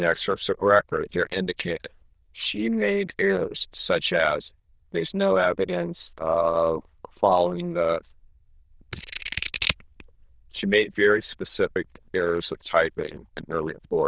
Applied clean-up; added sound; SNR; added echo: neural diffusion model UNIVERSE++.